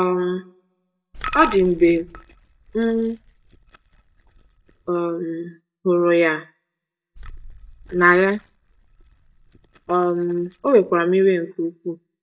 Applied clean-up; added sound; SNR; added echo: neural mask model DeepFilterNet 3.